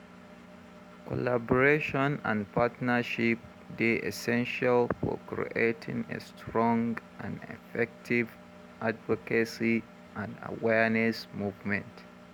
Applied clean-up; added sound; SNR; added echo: none; Engine; 20 dB; none.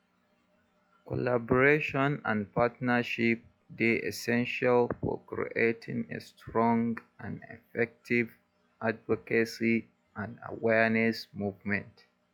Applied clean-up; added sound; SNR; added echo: classical method log-MMSE.